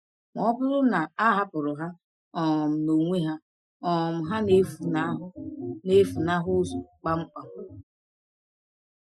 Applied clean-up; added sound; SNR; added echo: classical method Wiener filter.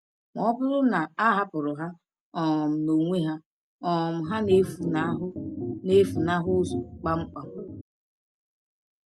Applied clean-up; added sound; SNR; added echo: none; Organ; 7 dB; none.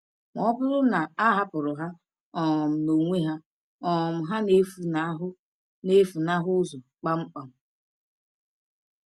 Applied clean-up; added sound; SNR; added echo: none; none; none; none.